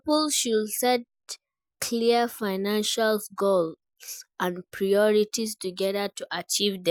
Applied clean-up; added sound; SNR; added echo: none; none; none; none.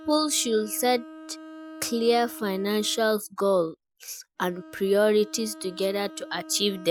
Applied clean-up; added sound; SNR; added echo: none; Bowed string instrument; 18 dB; none.